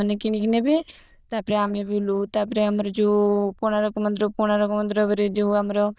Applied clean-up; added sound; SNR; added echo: neural diffusion model UNIVERSE++.